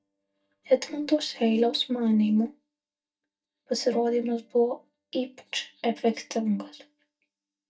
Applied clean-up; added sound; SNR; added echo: neural mask model DeepFilterNet 3.